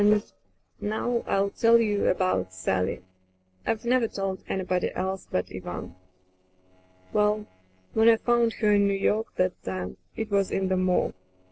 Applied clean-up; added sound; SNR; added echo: neural separator model SepFormer DNS4.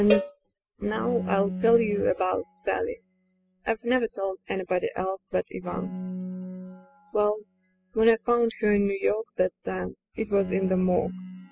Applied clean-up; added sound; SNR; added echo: classical method spectral subtraction.